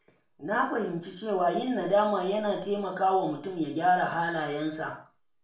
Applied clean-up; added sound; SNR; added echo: none; none; none; reverberation time 0.4 s.